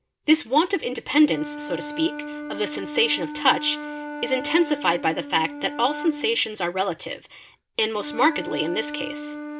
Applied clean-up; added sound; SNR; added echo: none; Wind instrument, woodwind instrument; 10 dB; none.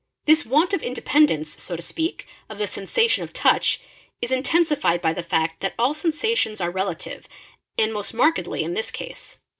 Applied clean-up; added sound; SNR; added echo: none; none; none; none.